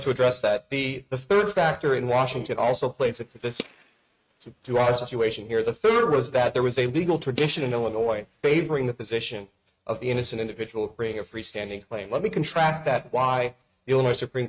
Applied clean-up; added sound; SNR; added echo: neural mask model RNNoise.